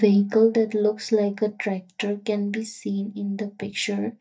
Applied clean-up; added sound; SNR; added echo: neural mask model DeepFilterNet 3.